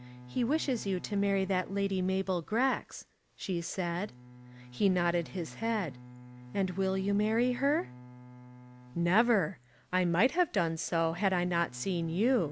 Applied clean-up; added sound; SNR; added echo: none; Bowed string instrument; 19 dB; none.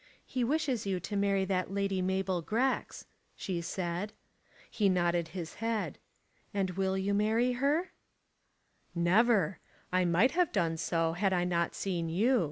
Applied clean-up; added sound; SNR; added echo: none; none; none; none.